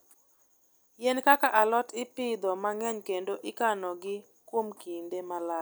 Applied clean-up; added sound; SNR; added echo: none; none; none; none.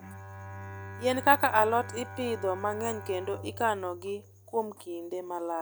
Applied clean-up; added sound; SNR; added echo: none; Bowed string instrument; 13 dB; none.